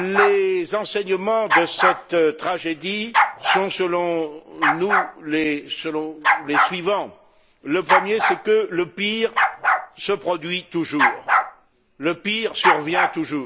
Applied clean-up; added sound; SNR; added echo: none; Bark; 0 dB; none.